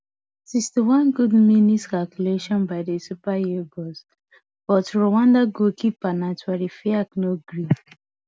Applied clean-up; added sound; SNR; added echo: none; none; none; none.